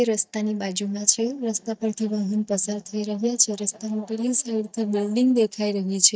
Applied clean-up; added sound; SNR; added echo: neural mask model DeepFilterNet 3.